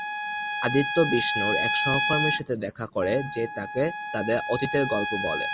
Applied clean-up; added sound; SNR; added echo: none; Trumpet; 3 dB; none.